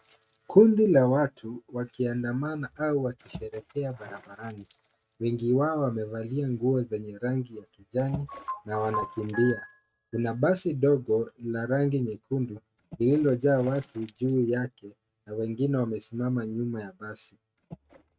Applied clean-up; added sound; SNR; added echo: neural mask model RNNoise.